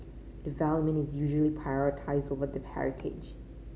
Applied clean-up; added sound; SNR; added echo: none; none; none; none.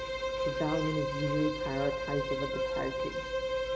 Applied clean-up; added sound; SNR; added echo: none; Bowed string instrument; -1 dB; none.